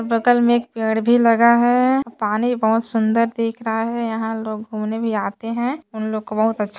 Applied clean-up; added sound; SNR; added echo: none; none; none; none.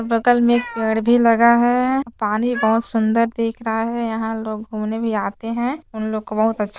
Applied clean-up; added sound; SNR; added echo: neural diffusion model UNIVERSE++.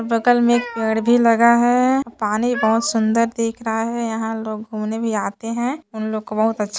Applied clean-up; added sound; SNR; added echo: none; Cat; 17 dB; none.